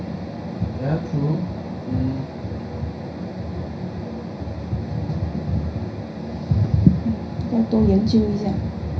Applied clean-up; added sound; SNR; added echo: none; Bowed string instrument; 19 dB; reverberation time 0.5 s.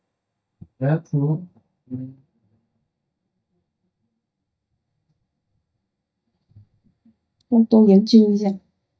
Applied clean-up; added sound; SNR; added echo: neural mask model DeepFilterNet 3.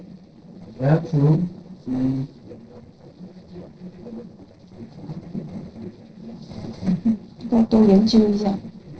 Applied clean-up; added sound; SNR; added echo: neural separator model SepFormer DNS4.